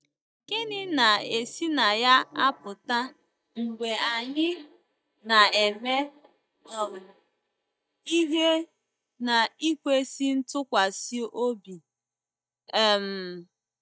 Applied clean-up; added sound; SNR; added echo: neural mask model DeepFilterNet 3.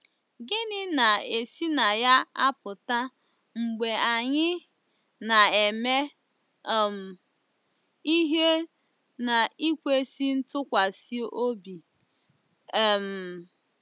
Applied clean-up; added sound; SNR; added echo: none; none; none; none.